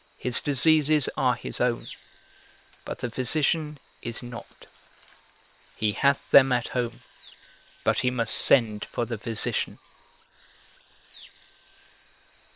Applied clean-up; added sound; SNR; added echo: neural separator model SepFormer WHAM!.